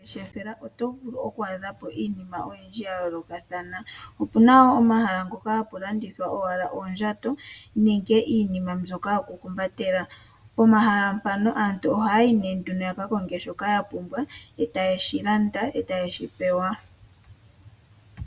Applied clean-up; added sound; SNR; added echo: none; none; none; none.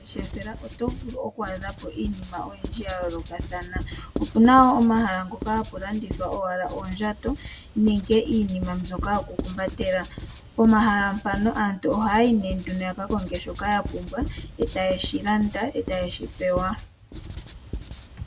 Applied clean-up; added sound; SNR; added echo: none; Writing; 11 dB; none.